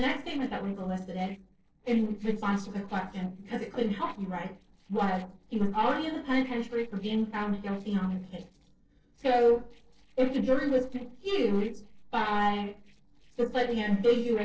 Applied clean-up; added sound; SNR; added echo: neural separator model SepFormer DNS4.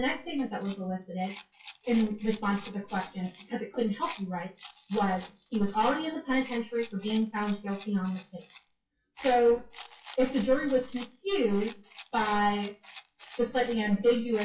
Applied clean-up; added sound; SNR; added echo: classical method WPE with log-MMSE.